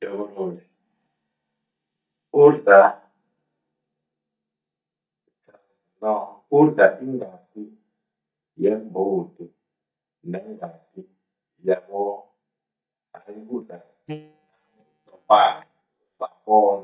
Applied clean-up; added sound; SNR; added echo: neural mask model DeepFilterNet 3.